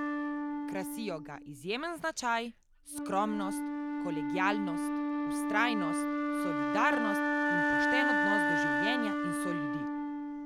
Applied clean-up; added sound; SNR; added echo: none; Wind instrument, woodwind instrument; -5 dB; none.